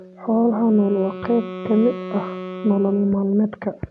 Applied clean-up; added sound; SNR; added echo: none; Wind instrument, woodwind instrument; 13 dB; none.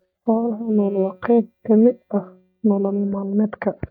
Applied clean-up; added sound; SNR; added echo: neural mask model DeepFilterNet 3.